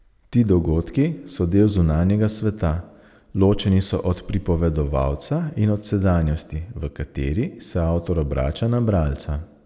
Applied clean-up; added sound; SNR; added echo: none; none; none; none.